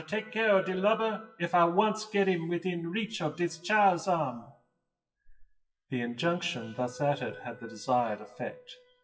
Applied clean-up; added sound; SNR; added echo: classical method WPE with log-MMSE.